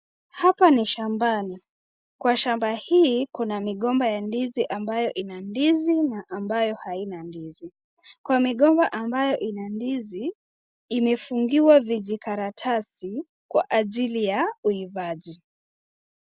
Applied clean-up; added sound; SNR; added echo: neural mask model Resemble Enhance denoiser.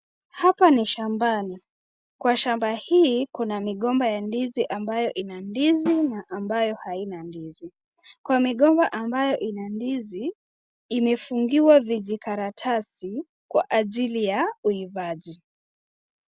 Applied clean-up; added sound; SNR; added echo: none; Snare drum; 18 dB; none.